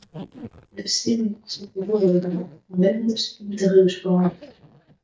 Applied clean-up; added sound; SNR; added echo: neural mask model DeepFilterNet 3.